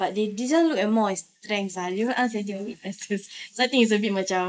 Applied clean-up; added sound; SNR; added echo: neural mask model Resemble Enhance denoiser.